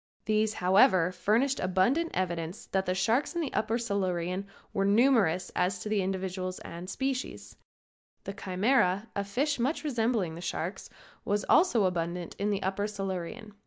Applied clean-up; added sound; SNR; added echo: none; none; none; none.